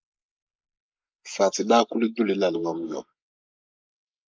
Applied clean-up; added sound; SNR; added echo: neural mask model Resemble Enhance denoiser.